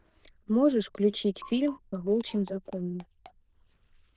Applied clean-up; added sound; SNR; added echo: neural diffusion model UNIVERSE++.